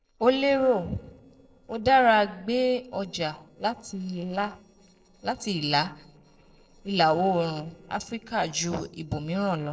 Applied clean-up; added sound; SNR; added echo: neural separator model SepFormer DNS4.